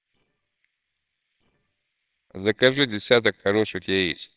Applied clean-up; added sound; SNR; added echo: neural separator model SepFormer WHAMR!.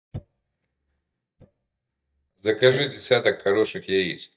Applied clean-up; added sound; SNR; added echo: neural mask model DeepFilterNet 3.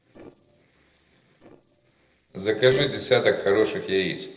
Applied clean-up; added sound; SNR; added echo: neural separator model SepFormer DNS4.